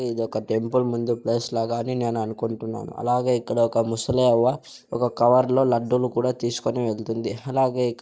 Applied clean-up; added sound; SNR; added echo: neural mask model DeepFilterNet 3.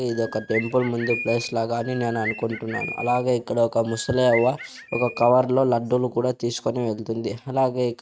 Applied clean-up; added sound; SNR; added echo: neural mask model RNNoise.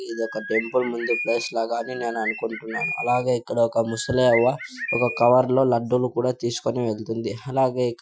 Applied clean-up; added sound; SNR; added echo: classical method Wiener filter.